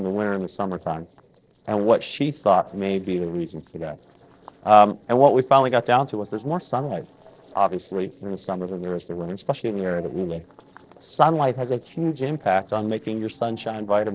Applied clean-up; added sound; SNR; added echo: neural separator model SepFormer DNS4.